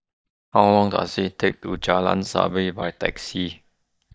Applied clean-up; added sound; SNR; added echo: neural mask model DeepFilterNet 3.